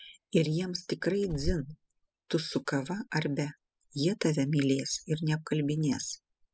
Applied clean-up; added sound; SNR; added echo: classical method spectral subtraction.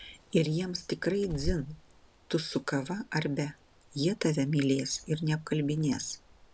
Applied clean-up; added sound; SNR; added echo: none; Bird; 14 dB; none.